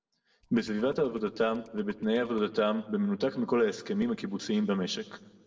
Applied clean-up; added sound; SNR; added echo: neural separator model SepFormer DNS4.